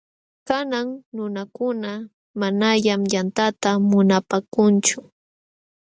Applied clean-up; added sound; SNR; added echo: none; none; none; none.